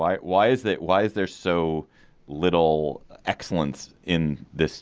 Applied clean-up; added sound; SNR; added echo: none; none; none; none.